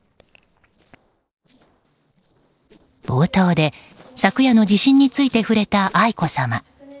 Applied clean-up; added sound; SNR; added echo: neural separator model SepFormer DNS4.